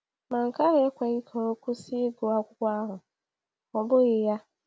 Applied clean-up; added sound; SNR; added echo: none; none; none; none.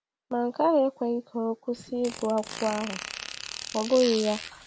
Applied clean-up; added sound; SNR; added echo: none; Fart; 10 dB; none.